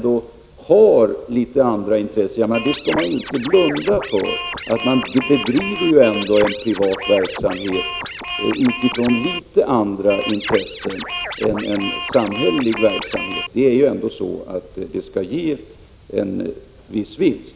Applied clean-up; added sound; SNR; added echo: none; Scratching (performance technique); 8 dB; none.